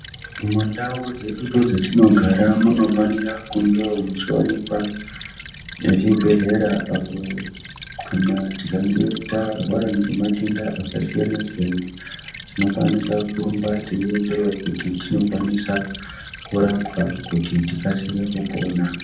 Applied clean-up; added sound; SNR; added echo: none; Stream / Trickle, dribble; 15 dB; reverberation time 0.6 s.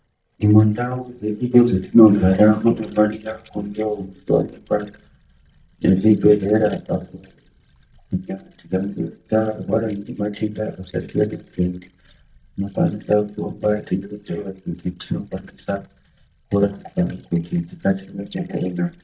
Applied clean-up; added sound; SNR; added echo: neural mask model DeepFilterNet 3.